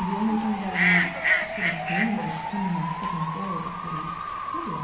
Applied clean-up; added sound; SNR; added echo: none; Bird / Fowl; -2 dB; reverberation time 0.6 s.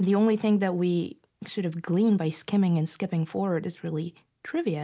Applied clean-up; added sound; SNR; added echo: none; none; none; none.